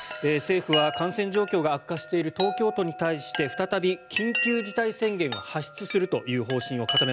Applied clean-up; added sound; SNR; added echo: none; Chime; 7 dB; none.